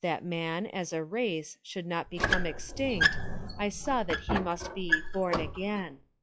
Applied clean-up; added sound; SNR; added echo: classical method log-MMSE.